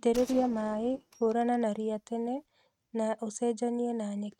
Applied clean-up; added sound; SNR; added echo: neural mask model RNNoise.